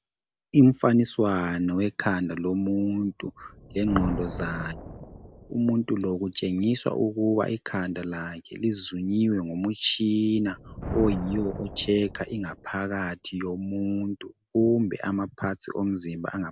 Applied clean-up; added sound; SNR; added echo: none; Thunder; 15 dB; none.